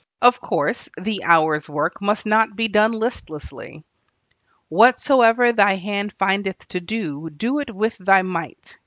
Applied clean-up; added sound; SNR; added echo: none; none; none; none.